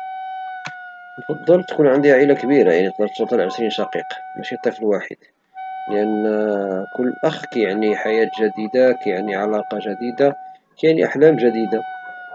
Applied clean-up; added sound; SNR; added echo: none; Wind instrument, woodwind instrument; 13 dB; none.